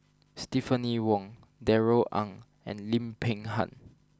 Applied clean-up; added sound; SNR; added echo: none; none; none; none.